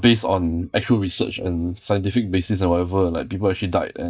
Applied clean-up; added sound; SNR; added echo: neural mask model DeepFilterNet 3.